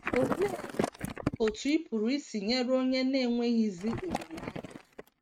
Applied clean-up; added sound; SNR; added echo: neural mask model RNNoise.